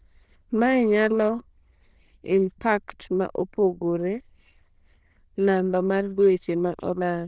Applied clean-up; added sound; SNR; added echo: neural diffusion model UNIVERSE++.